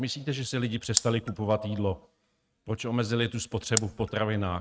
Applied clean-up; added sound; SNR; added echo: neural mask model RNNoise.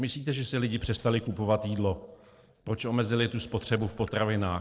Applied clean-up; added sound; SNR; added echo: neural separator model SepFormer DNS4.